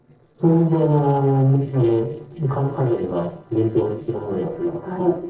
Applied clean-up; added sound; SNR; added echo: neural separator model SepFormer DNS4.